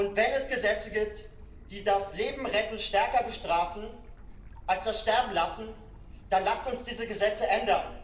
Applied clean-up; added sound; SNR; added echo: none; Stream / Bird; 17 dB; reverberation time 0.7 s.